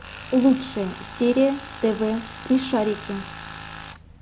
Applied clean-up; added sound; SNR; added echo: none; Tools; 13 dB; none.